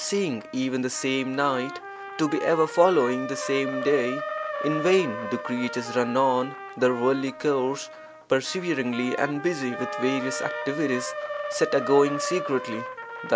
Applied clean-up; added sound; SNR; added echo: none; Trumpet + Wind instrument, woodwind instrument; 8 dB; none.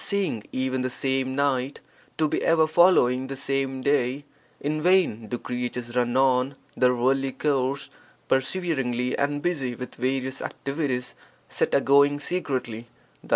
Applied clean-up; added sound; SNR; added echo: none; none; none; none.